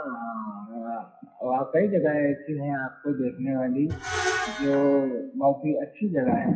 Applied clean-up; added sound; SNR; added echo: classical method WPE with log-MMSE.